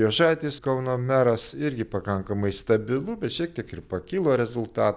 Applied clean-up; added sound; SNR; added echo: none; none; none; none.